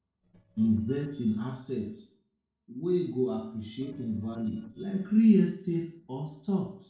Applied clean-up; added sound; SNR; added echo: neural separator model SepFormer DNS4.